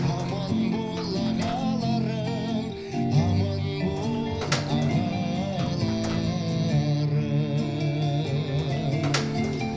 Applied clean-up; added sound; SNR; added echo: none; Door; 15 dB; reverberation time 0.4 s.